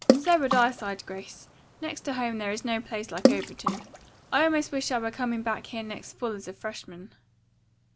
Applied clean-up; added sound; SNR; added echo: none; Water / Splash, splatter; 0 dB; none.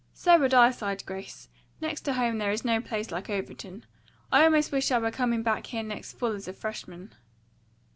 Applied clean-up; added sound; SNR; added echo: none; none; none; none.